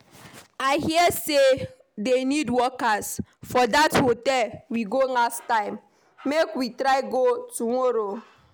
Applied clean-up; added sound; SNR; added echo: none; none; none; none.